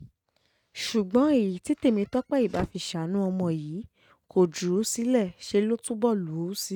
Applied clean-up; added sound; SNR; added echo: neural mask model RNNoise.